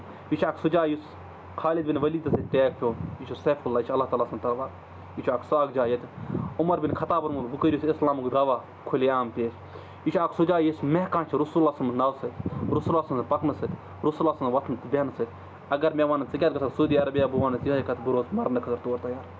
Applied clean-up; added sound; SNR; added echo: none; none; none; none.